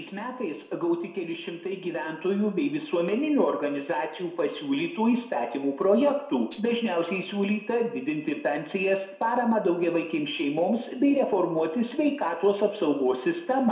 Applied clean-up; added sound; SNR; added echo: none; Tambourine; 13 dB; reverberation time 0.6 s.